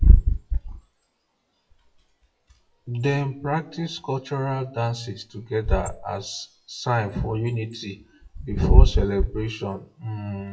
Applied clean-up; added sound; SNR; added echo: classical method WPE with log-MMSE.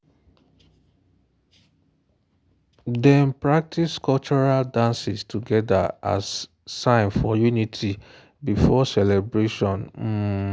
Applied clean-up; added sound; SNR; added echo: none; none; none; none.